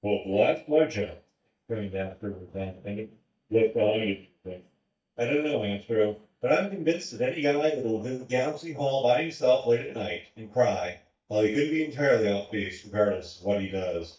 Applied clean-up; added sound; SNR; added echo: neural mask model DeepFilterNet 3.